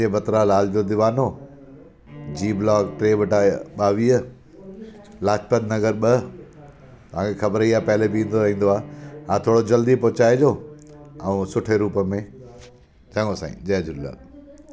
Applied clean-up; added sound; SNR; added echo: none; Bowed string instrument; 20 dB; none.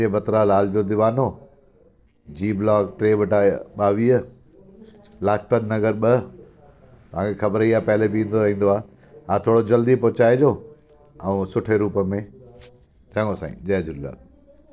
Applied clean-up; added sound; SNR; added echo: neural separator model SepFormer DNS4.